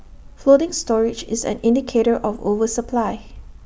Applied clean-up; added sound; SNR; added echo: none; none; none; none.